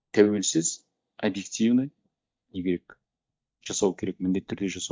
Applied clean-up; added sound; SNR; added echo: neural mask model DeepFilterNet 3.